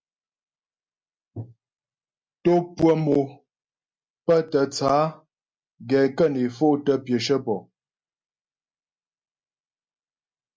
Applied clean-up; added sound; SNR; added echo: none; none; none; none.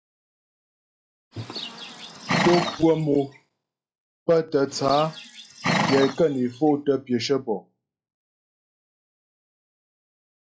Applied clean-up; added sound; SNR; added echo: classical method log-MMSE.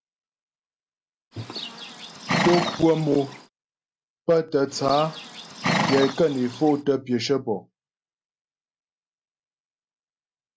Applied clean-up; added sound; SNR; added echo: none; Livestock, farm animals, working animals; 3 dB; none.